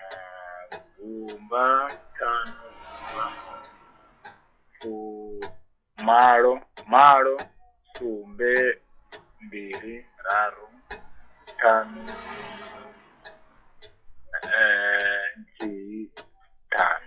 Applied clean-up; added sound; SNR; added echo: classical method log-MMSE.